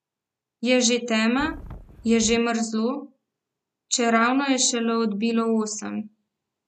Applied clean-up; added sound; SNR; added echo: none; Wind; 16 dB; none.